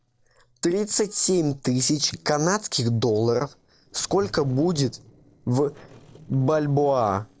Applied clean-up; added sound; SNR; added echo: neural separator model SepFormer DNS4.